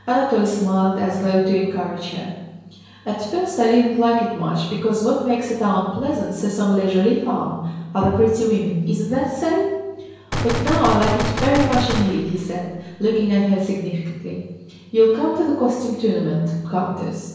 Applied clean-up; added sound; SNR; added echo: none; Gunshot, gunfire; 4 dB; reverberation time 1.0 s.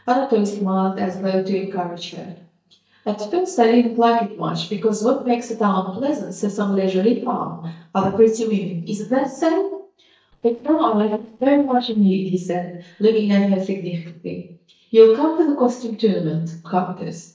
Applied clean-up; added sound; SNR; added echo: neural mask model DeepFilterNet 3.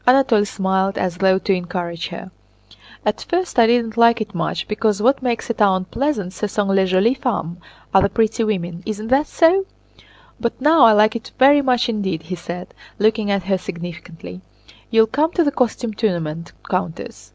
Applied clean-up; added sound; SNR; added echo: none; none; none; none.